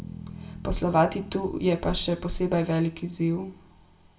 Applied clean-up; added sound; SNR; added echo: none; Bass guitar; 17 dB; reverberation time 0.2 s.